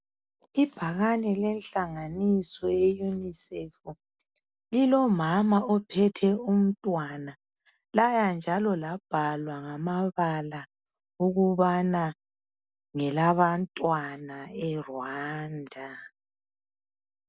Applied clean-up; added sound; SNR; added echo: none; none; none; none.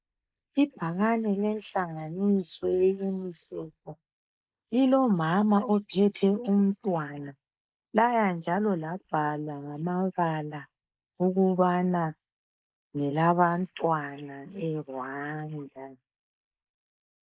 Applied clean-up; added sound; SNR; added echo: neural mask model Resemble Enhance denoiser.